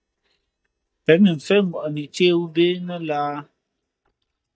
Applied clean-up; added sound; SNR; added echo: neural mask model DeepFilterNet 3.